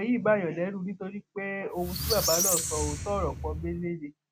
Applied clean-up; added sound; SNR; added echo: none; Squeak; 1 dB; none.